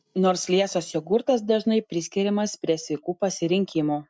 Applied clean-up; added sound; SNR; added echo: none; none; none; none.